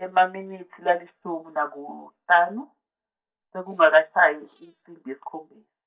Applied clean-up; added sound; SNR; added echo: neural mask model DeepFilterNet 3.